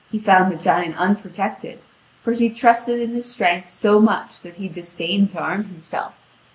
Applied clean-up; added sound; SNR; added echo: none; none; none; none.